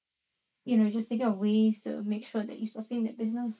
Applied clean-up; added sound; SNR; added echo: neural mask model Resemble Enhance denoiser.